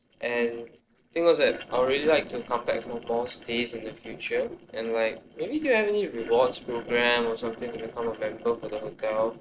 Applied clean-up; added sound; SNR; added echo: neural separator model SepFormer DNS4.